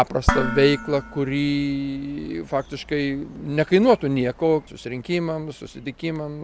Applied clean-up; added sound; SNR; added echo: none; Dishes, pots, and pans; 7 dB; none.